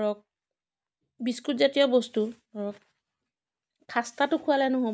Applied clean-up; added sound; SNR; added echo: none; none; none; none.